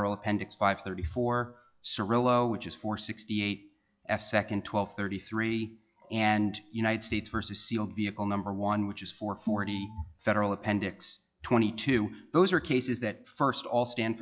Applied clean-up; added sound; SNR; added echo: classical method log-MMSE.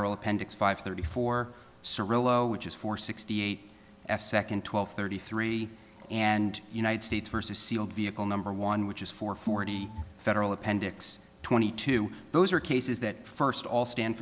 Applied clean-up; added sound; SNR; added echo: none; Organ; 8 dB; none.